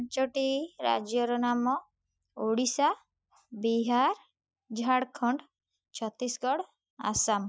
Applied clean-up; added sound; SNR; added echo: classical method Wiener filter.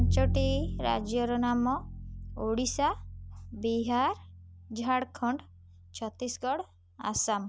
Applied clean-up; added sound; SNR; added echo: none; Bowed string instrument; 4 dB; none.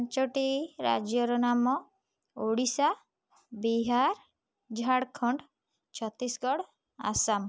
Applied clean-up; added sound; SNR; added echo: none; none; none; none.